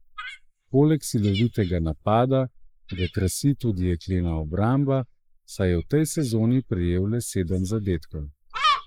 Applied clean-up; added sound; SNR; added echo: neural mask model Resemble Enhance denoiser.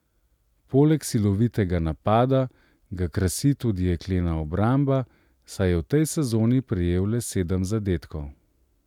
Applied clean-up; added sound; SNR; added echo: none; none; none; none.